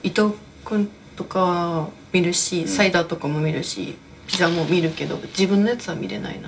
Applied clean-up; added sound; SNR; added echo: none; Fire; 14 dB; reverberation time 0.2 s.